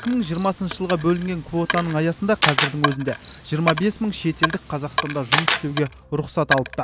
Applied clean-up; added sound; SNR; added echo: none; Camera + Coin (dropping); 4 dB; none.